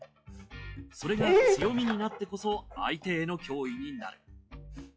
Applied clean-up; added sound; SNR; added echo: classical method log-MMSE.